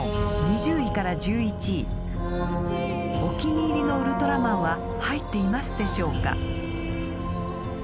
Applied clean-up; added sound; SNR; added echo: none; Brass instrument; 6 dB; none.